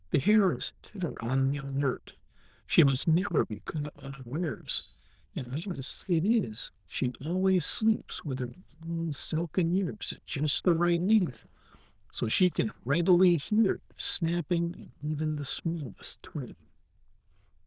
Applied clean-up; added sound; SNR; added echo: neural diffusion model UNIVERSE++.